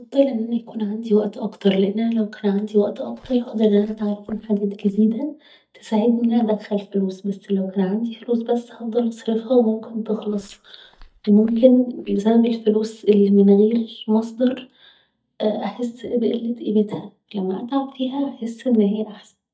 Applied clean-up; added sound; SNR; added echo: neural mask model DeepFilterNet 3.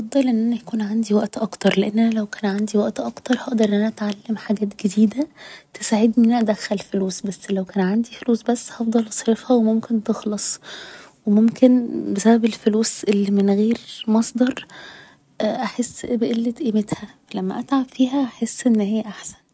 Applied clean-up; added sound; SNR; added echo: none; none; none; none.